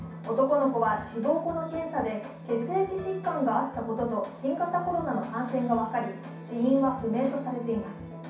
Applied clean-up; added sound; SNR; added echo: none; none; none; reverberation time 0.6 s.